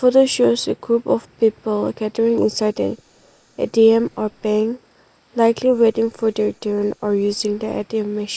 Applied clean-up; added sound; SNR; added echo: neural mask model Resemble Enhance denoiser.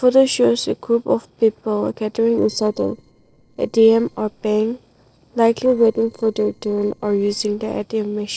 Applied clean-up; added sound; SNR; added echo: neural separator model SepFormer DNS4.